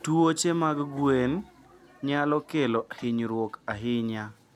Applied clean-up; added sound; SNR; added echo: none; none; none; none.